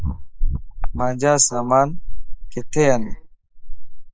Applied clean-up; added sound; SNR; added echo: neural mask model Resemble Enhance denoiser.